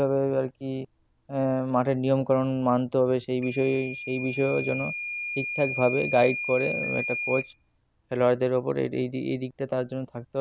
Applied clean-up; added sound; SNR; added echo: none; Microwave oven / Alarm; 10 dB; none.